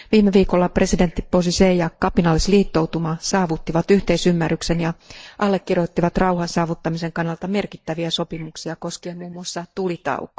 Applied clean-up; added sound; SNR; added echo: neural mask model DeepFilterNet 3.